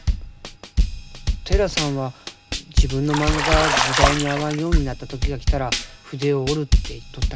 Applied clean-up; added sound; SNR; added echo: none; Drum kit + Bathtub (filling or washing); -3 dB; none.